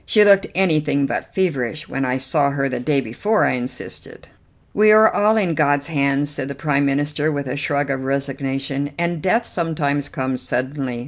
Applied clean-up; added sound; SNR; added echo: none; none; none; none.